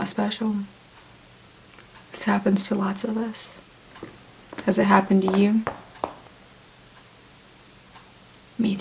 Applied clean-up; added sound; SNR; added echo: none; Walk, footsteps; 11 dB; none.